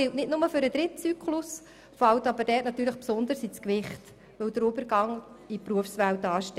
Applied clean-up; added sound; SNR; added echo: none; none; none; none.